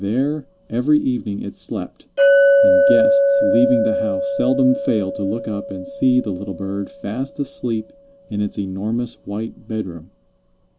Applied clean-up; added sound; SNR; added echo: none; Chink, clink; -1 dB; none.